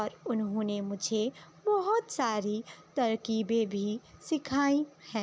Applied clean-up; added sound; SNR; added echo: none; none; none; none.